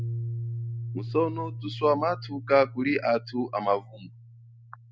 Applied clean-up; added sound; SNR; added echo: none; Piano; 8 dB; none.